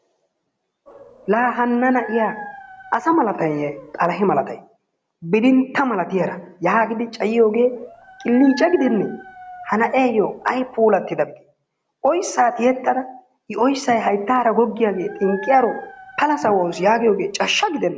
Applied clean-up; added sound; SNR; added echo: none; Dog; 17 dB; none.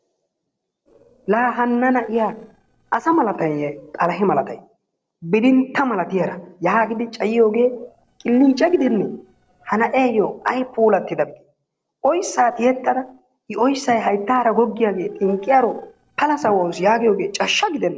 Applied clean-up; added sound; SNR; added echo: neural separator model SepFormer DNS4.